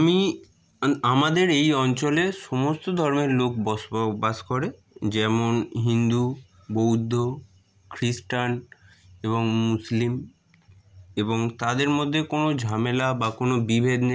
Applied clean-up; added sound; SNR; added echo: none; none; none; none.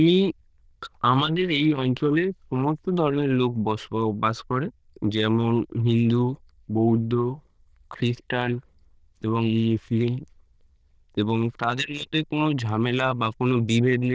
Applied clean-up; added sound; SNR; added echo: neural diffusion model UNIVERSE++.